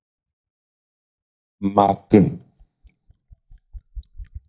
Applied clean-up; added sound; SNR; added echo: neural mask model DeepFilterNet 3.